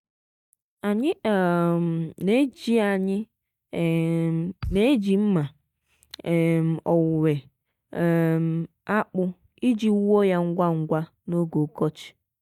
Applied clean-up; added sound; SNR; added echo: neural mask model DeepFilterNet 3.